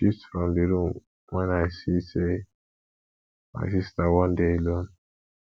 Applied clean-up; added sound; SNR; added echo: none; none; none; none.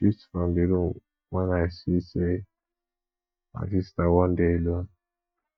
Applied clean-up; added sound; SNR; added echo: neural mask model DeepFilterNet 3.